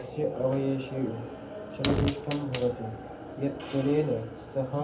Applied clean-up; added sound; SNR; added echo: none; Fire; 8 dB; reverberation time 0.3 s.